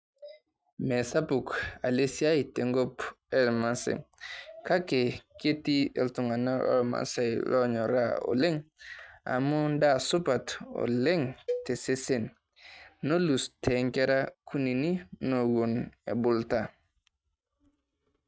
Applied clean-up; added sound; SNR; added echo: neural mask model RNNoise.